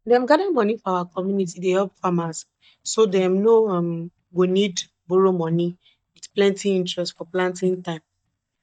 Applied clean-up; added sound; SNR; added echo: neural mask model DeepFilterNet 3.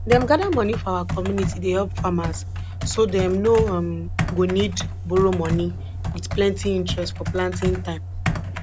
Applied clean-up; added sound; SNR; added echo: none; Computer keyboard; 4 dB; none.